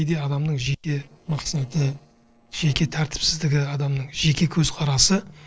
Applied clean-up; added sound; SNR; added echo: neural separator model SepFormer DNS4.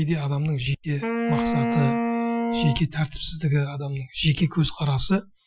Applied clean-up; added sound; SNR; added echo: classical method Wiener filter.